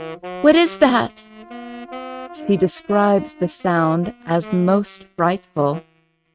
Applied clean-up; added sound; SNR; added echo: neural mask model RNNoise.